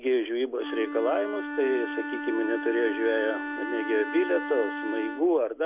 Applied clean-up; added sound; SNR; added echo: none; Wind instrument, woodwind instrument; 7 dB; none.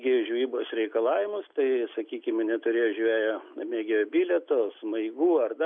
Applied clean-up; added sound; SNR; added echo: none; none; none; none.